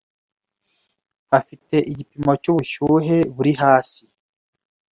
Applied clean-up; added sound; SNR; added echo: none; none; none; none.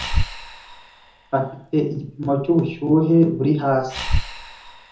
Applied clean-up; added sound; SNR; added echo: none; Breathing; 6 dB; reverberation time 0.6 s.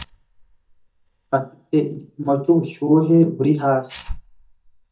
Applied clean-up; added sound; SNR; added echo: neural mask model DeepFilterNet 3.